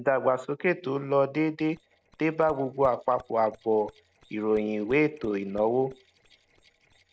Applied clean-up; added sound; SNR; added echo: neural separator model SepFormer DNS4.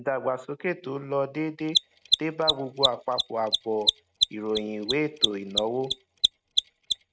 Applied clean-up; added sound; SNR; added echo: neural mask model RNNoise.